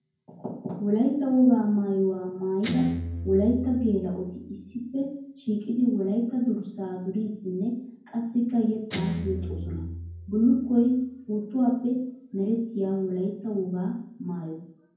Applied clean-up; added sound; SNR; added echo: none; Guitar; 13 dB; reverberation time 0.9 s.